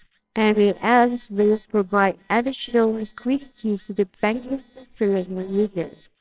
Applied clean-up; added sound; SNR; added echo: neural separator model SepFormer WHAMR!.